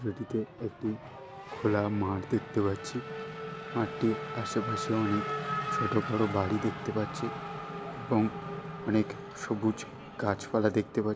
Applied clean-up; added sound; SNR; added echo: none; Race car, auto racing / Accelerating, revving, vroom; 7 dB; none.